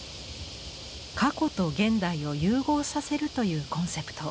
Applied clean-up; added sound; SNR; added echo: none; none; none; none.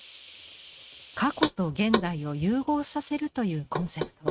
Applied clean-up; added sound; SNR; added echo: neural mask model RNNoise.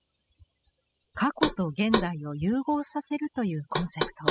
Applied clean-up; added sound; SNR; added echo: classical method spectral subtraction.